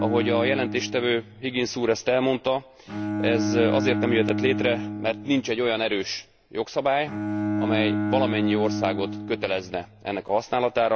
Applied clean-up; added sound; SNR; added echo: none; Bowed string instrument; 4 dB; none.